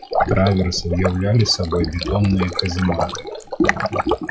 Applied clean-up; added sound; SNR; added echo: classical method log-MMSE.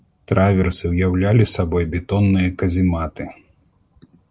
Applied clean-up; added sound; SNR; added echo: none; none; none; none.